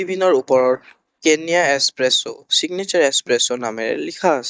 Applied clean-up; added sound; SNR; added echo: neural mask model DeepFilterNet 3.